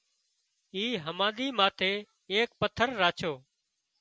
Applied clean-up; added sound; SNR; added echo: none; none; none; none.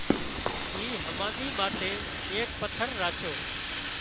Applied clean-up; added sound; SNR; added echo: none; Run + Fire; -3 dB; none.